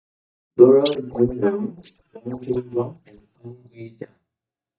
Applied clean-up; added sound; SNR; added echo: neural mask model DeepFilterNet 3.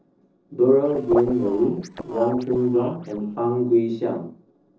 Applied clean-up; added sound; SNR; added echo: neural separator model SepFormer DNS4.